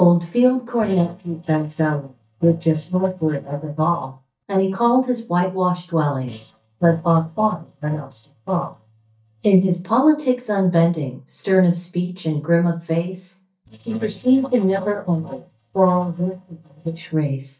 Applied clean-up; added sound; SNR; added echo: neural mask model DeepFilterNet 3.